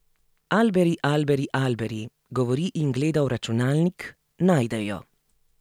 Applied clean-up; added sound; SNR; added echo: none; none; none; none.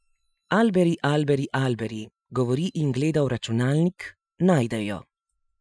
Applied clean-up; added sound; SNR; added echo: classical method Wiener filter.